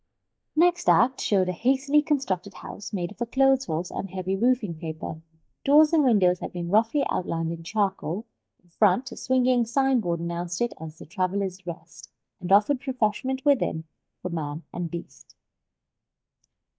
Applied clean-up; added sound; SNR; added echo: neural mask model DeepFilterNet 3.